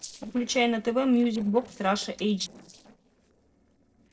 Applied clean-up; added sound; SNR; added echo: neural separator model SepFormer DNS4.